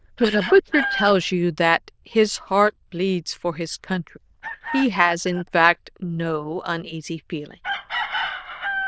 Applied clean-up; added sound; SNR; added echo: neural diffusion model UNIVERSE++.